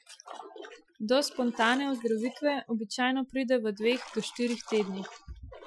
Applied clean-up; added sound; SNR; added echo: classical method Wiener filter.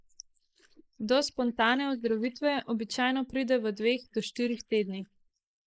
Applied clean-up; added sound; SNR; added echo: neural mask model Resemble Enhance denoiser.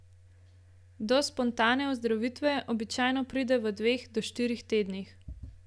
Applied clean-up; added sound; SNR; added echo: none; none; none; none.